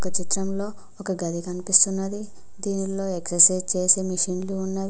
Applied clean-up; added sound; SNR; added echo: none; none; none; none.